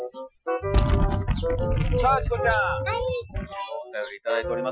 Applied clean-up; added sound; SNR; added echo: classical method Wiener filter.